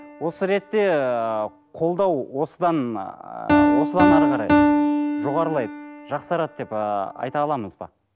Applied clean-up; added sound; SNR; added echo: none; Piano; -1 dB; none.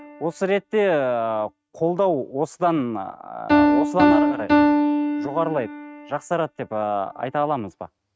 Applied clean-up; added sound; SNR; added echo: neural mask model RNNoise.